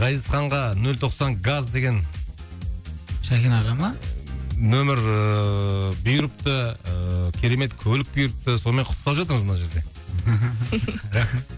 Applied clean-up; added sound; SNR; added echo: none; Fireworks; 17 dB; none.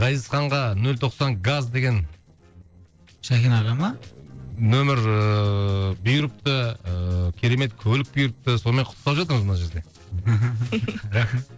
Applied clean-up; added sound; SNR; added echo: neural separator model SepFormer DNS4.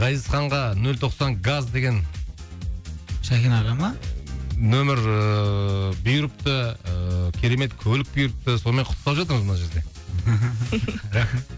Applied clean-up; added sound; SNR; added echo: none; none; none; none.